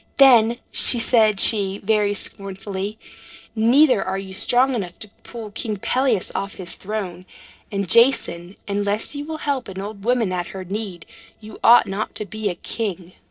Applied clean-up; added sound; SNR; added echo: neural separator model SepFormer DNS4.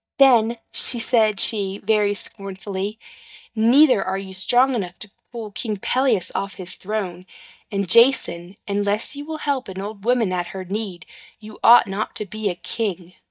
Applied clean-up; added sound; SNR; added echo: neural mask model DeepFilterNet 3.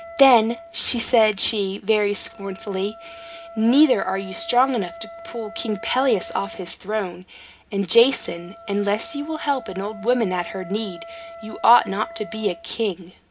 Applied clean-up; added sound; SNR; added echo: none; Wind instrument, woodwind instrument; 18 dB; reverberation time 0.3 s.